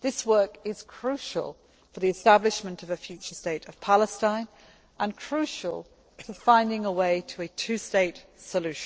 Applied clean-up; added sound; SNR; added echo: neural separator model SepFormer DNS4.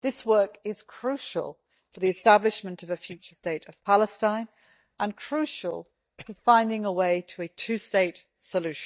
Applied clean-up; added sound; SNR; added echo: neural mask model DeepFilterNet 3.